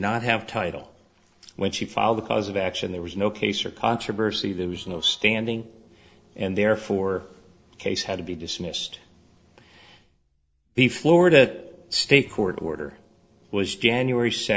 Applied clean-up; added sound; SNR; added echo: neural separator model SepFormer DNS4.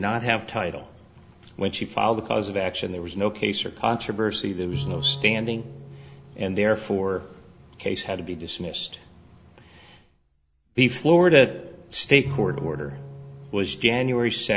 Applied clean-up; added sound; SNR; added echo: none; Bowed string instrument; 15 dB; none.